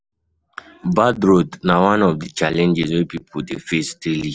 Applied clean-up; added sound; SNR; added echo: none; none; none; none.